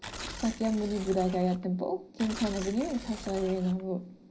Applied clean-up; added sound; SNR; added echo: none; Tearing; 13 dB; reverberation time 0.5 s.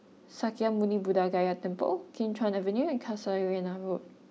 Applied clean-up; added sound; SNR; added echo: none; none; none; none.